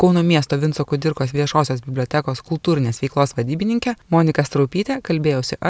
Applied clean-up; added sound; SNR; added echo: none; none; none; none.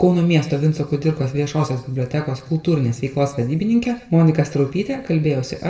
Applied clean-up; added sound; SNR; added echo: none; none; none; reverberation time 0.7 s.